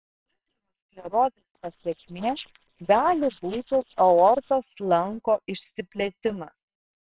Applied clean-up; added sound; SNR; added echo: neural separator model SepFormer WHAMR!.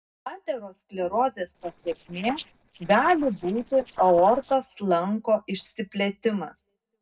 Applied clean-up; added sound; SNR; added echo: neural separator model SepFormer DNS4.